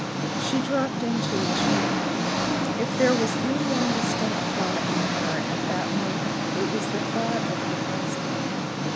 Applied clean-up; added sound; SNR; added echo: none; Engine; -4 dB; none.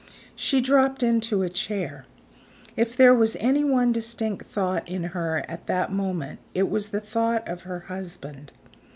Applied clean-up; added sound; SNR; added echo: none; none; none; none.